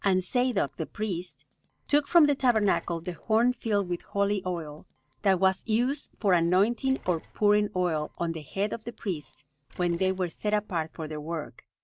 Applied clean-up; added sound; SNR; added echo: neural separator model SepFormer DNS4.